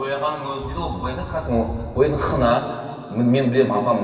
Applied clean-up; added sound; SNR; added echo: none; Wind; 9 dB; reverberation time 2.6 s.